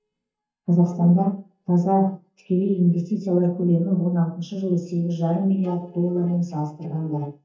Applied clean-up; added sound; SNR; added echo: neural mask model DeepFilterNet 3.